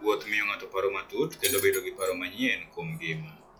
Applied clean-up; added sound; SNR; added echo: classical method log-MMSE.